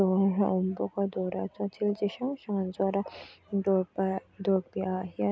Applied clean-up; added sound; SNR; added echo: none; none; none; none.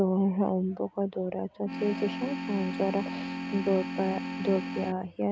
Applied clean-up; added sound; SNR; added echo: none; Organ; 5 dB; none.